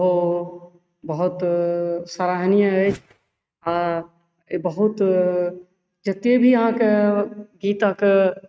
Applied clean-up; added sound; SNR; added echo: neural mask model RNNoise.